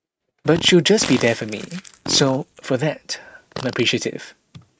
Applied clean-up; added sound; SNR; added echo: neural mask model RNNoise.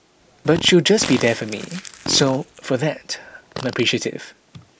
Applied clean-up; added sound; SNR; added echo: none; Crumpling, crinkling + Fart; 13 dB; none.